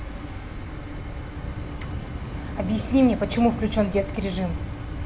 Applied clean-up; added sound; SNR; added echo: none; Bird vocalization, bird call, bird song; 6 dB; none.